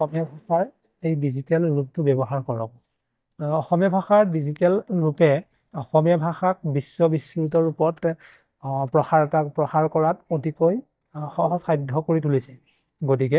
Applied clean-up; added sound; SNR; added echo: neural mask model DeepFilterNet 3.